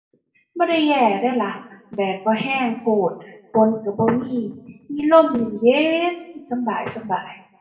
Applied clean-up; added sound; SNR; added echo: none; none; none; reverberation time 0.6 s.